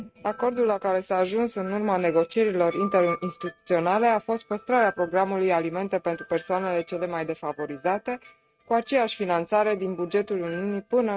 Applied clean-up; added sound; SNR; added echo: neural mask model RNNoise.